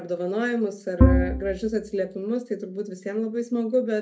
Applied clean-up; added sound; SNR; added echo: none; Bowed string instrument; -4 dB; reverberation time 0.3 s.